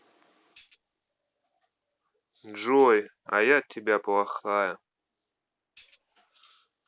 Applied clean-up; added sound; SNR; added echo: none; Tambourine; 18 dB; none.